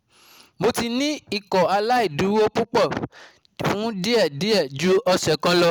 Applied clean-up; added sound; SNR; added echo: none; none; none; none.